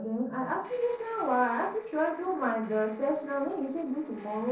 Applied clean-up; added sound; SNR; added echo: neural separator model SepFormer DNS4.